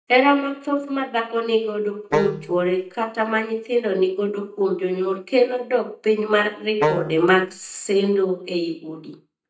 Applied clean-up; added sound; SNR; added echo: neural mask model DeepFilterNet 3.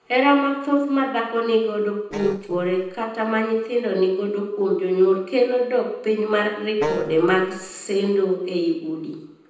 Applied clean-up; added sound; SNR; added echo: neural separator model SepFormer DNS4.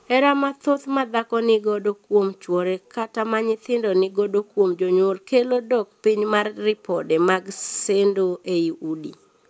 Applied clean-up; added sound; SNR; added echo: none; none; none; none.